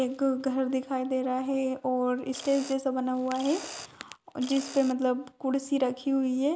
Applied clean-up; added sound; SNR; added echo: none; Mechanisms; 17 dB; none.